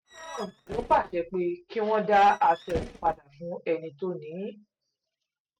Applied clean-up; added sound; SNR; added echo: neural mask model RNNoise.